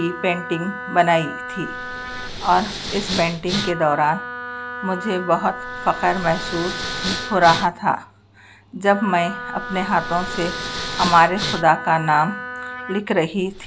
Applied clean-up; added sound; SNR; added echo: none; Respiratory sounds + Wind instrument, woodwind instrument; 8 dB; none.